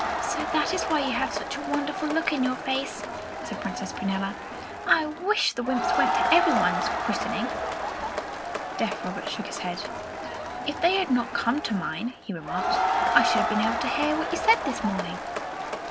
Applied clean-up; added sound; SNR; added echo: none; Crowd; 1 dB; none.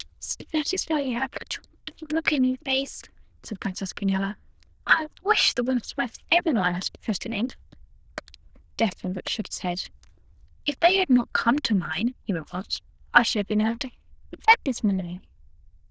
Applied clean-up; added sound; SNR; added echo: neural diffusion model UNIVERSE++.